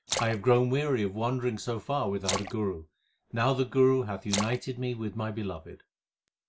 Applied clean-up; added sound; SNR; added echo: none; Splash, splatter; 11 dB; none.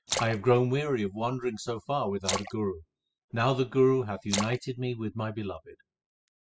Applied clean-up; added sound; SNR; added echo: classical method spectral subtraction.